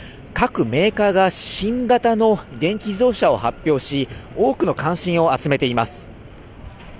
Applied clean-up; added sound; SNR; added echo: none; none; none; none.